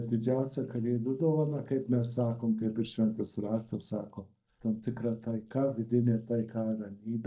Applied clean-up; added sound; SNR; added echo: neural mask model DeepFilterNet 3.